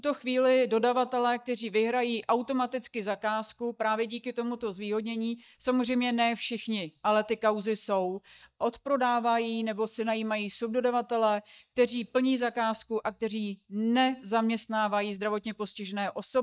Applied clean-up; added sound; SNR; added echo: neural mask model DeepFilterNet 3.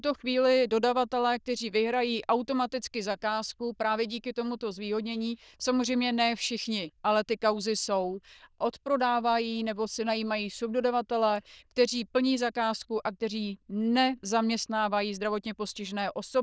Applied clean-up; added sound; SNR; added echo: neural diffusion model UNIVERSE++.